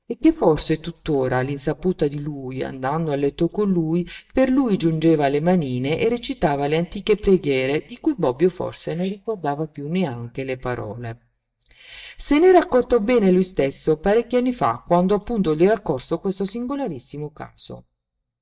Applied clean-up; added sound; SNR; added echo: neural mask model DeepFilterNet 3.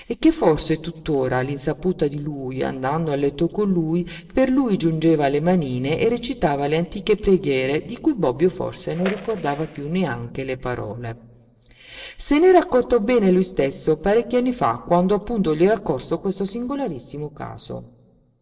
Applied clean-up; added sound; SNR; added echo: neural separator model SepFormer DNS4.